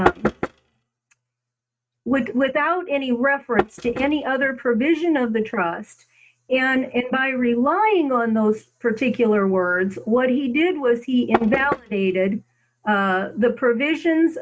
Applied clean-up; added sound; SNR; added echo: neural mask model RNNoise.